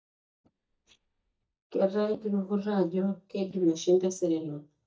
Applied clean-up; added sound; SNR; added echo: neural mask model DeepFilterNet 3.